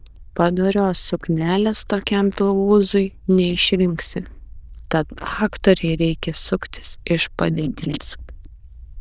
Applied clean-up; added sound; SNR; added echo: neural diffusion model UNIVERSE++.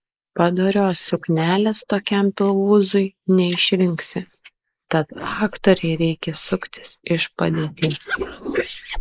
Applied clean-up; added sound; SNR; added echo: neural mask model Resemble Enhance denoiser.